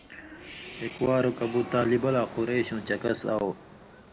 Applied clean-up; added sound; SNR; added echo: none; Fixed-wing aircraft, airplane; 17 dB; none.